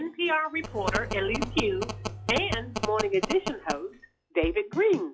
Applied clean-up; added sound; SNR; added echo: classical method log-MMSE.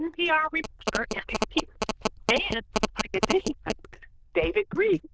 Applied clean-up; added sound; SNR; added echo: neural diffusion model UNIVERSE++.